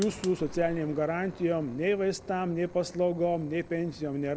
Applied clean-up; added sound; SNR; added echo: none; Fire; 17 dB; none.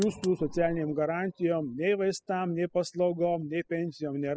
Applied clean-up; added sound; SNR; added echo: classical method spectral subtraction.